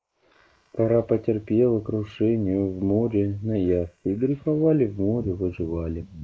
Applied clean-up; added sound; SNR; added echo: neural mask model Resemble Enhance denoiser.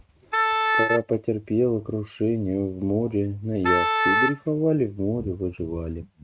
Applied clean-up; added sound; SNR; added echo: neural mask model RNNoise.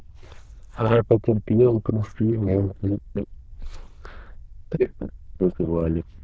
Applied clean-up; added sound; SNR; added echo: neural diffusion model UNIVERSE++.